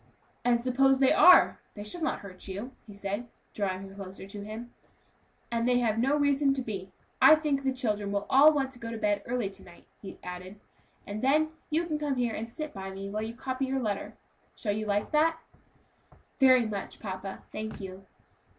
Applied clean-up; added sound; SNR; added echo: none; none; none; none.